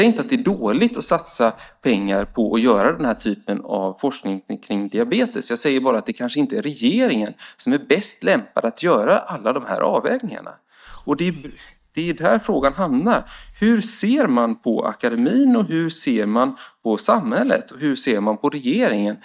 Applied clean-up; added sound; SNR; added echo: neural mask model DeepFilterNet 3.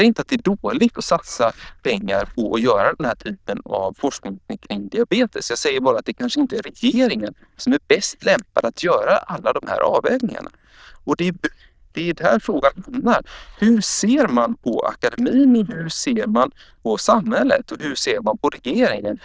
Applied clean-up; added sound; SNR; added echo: neural diffusion model UNIVERSE++.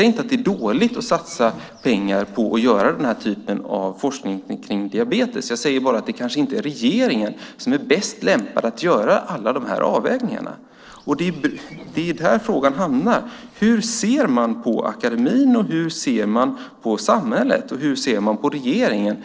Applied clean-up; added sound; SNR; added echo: neural separator model SepFormer DNS4.